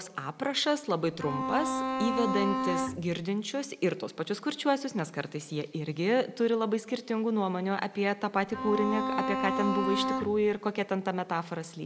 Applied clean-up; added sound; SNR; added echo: none; Bowed string instrument; 1 dB; none.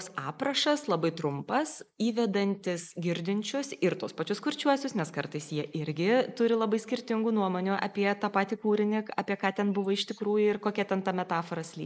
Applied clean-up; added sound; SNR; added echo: neural mask model Resemble Enhance denoiser.